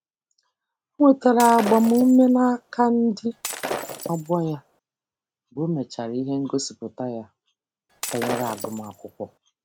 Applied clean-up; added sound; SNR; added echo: none; Shatter; 10 dB; none.